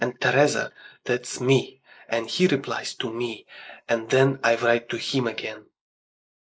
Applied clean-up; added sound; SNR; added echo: neural mask model Resemble Enhance denoiser.